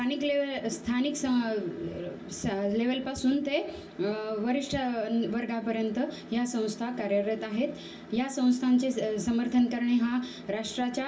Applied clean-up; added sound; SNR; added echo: none; none; none; reverberation time 0.1 s.